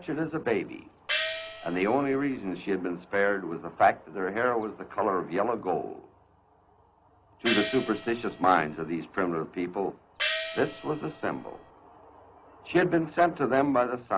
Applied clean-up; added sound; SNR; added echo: none; Gong; 7 dB; none.